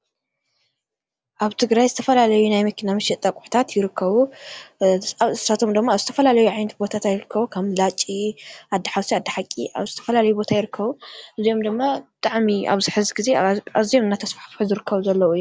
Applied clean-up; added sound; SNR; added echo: none; none; none; none.